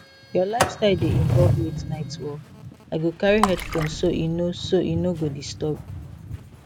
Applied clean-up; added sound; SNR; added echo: none; Sliding door + Water / Splash, splatter; 2 dB; none.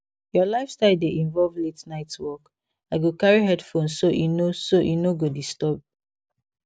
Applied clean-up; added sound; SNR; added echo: none; none; none; none.